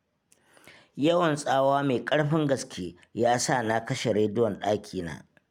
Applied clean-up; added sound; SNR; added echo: none; none; none; none.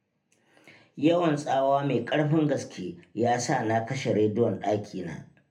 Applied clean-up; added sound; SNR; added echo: none; none; none; reverberation time 0.3 s.